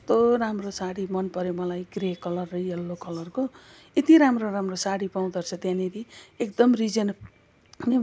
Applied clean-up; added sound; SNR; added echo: none; none; none; none.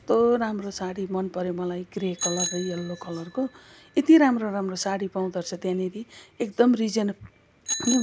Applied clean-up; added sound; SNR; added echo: none; Bicycle bell; 13 dB; none.